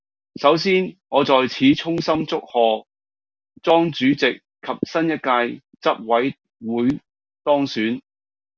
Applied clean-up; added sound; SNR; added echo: none; none; none; none.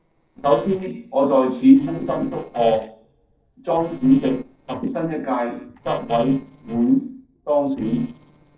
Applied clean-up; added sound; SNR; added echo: neural separator model SepFormer DNS4.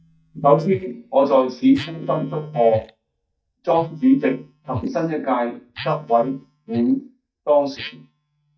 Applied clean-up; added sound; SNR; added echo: neural mask model DeepFilterNet 3.